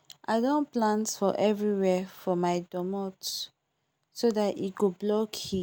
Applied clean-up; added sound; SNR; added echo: none; none; none; none.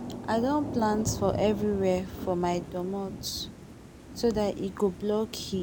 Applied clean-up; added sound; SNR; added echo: none; Thunder / Rain; 9 dB; none.